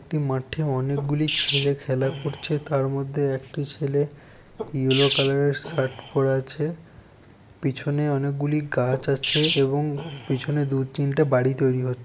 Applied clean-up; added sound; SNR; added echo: none; Sneeze; 10 dB; none.